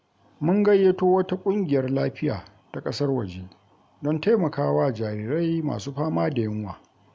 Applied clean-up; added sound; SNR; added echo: none; none; none; none.